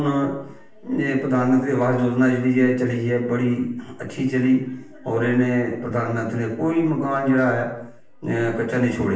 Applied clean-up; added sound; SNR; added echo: none; none; none; reverberation time 0.7 s.